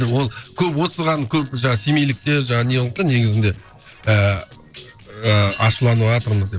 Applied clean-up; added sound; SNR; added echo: neural separator model SepFormer DNS4.